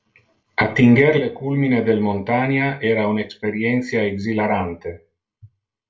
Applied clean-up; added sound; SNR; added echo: none; none; none; reverberation time 0.2 s.